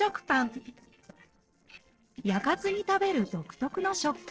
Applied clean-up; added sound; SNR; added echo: neural separator model SepFormer DNS4.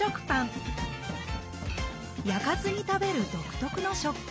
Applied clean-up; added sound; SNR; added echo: none; Drum; 11 dB; none.